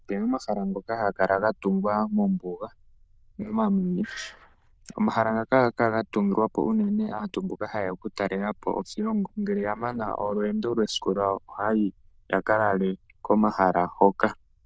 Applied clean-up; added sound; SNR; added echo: neural diffusion model UNIVERSE++.